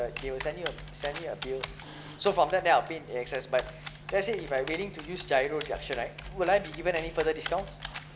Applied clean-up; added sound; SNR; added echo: none; Typing; 11 dB; none.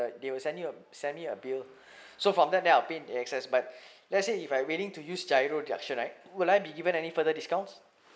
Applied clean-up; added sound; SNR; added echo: none; none; none; none.